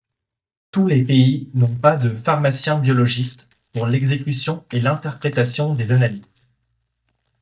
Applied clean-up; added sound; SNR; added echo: neural mask model DeepFilterNet 3.